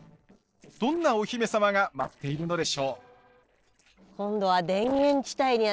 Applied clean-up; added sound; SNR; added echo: neural separator model SepFormer DNS4.